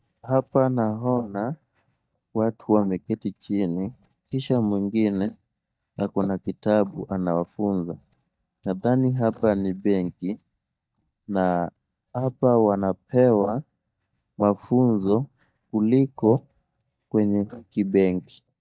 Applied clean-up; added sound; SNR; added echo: neural mask model DeepFilterNet 3.